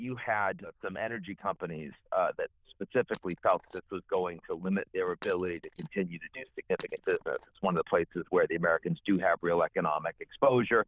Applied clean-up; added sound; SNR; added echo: neural diffusion model UNIVERSE++.